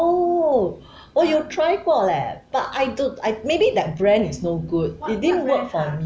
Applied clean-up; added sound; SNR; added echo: none; none; none; none.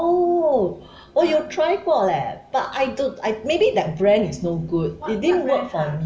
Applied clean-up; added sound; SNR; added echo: none; none; none; reverberation time 0.7 s.